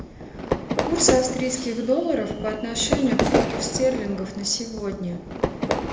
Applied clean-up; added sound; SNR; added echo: none; Fire / Fireworks; 1 dB; reverberation time 0.8 s.